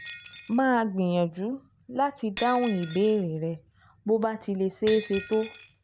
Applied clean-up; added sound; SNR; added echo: none; Shatter; 15 dB; none.